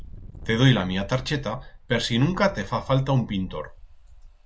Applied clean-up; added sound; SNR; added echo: none; Engine; 16 dB; none.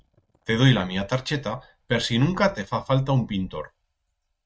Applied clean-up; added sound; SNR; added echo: neural mask model RNNoise.